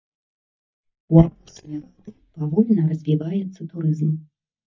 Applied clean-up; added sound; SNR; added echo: neural mask model DeepFilterNet 3.